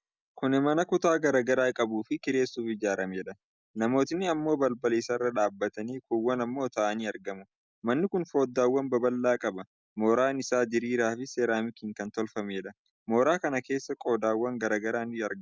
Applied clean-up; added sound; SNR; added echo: none; none; none; none.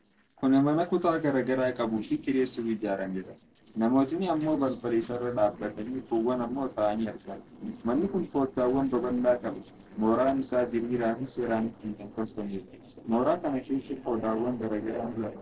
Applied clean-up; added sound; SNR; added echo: neural separator model SepFormer DNS4.